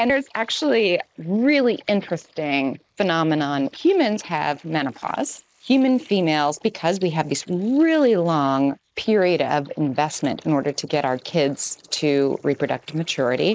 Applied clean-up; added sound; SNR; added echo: neural mask model Resemble Enhance denoiser.